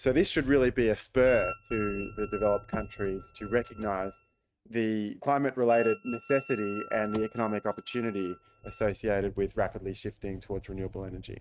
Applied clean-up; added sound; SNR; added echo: neural mask model RNNoise.